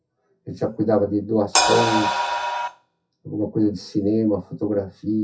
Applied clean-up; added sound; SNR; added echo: classical method WPE with log-MMSE.